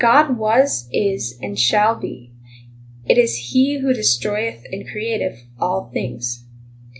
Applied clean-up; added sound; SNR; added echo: none; none; none; none.